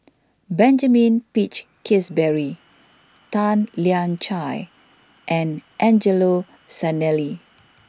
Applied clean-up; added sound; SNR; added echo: none; none; none; none.